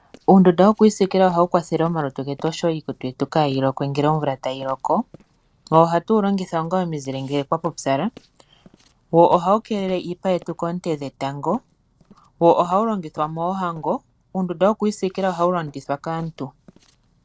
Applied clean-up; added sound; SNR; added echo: neural separator model SepFormer DNS4.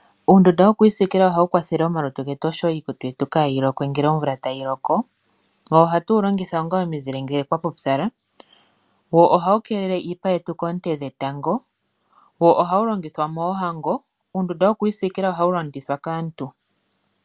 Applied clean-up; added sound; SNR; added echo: none; none; none; none.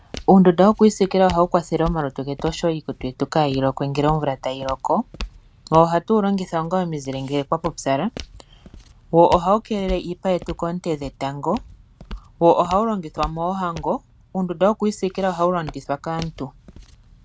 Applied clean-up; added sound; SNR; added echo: none; Walk, footsteps; 17 dB; none.